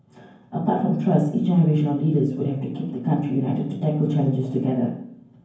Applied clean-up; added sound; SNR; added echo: none; none; none; reverberation time 0.9 s.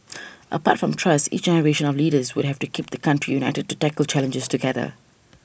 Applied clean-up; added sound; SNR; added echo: none; none; none; none.